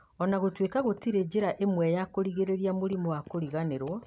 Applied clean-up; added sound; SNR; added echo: none; none; none; none.